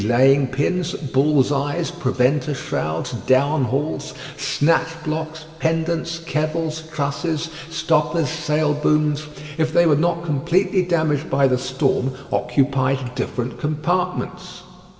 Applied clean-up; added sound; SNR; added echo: none; none; none; reverberation time 2.3 s.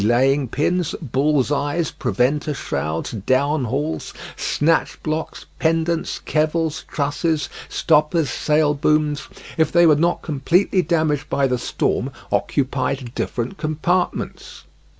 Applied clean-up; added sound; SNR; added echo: none; none; none; none.